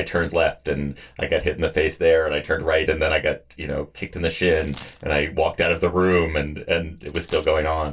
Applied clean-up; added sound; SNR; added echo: none; Coin (dropping); 10 dB; reverberation time 0.2 s.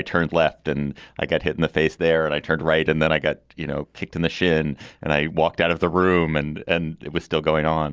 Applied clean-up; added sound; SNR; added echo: none; none; none; none.